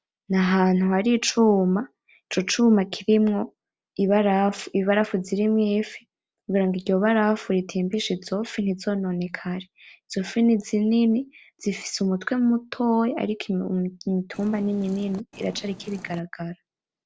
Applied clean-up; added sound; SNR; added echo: neural separator model SepFormer DNS4.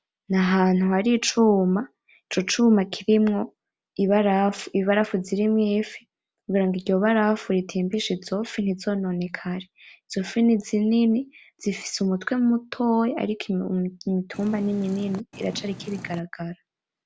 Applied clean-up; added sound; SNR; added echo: none; Purr; 16 dB; none.